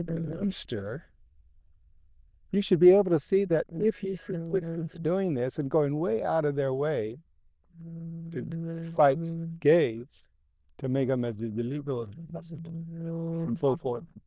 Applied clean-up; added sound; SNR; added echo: neural diffusion model UNIVERSE++.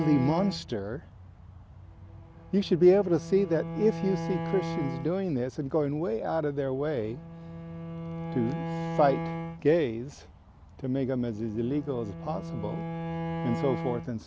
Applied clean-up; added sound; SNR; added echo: none; Bowed string instrument; 8 dB; none.